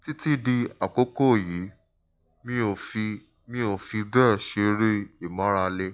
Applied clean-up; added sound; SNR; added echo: classical method log-MMSE.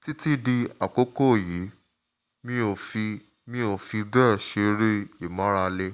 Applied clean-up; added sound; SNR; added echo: none; none; none; none.